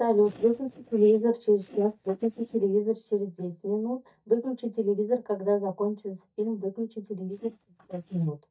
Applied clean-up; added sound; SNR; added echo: neural mask model DeepFilterNet 3.